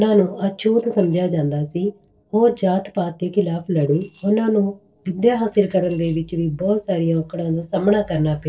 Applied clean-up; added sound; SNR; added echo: neural separator model SepFormer DNS4.